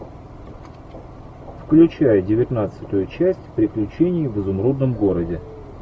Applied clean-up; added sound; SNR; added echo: none; none; none; none.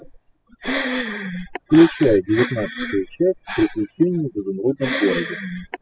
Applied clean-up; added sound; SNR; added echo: classical method spectral subtraction.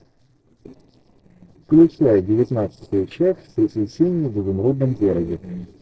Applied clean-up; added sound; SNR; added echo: neural separator model SepFormer DNS4.